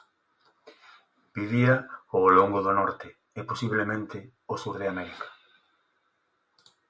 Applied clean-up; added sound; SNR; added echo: none; none; none; none.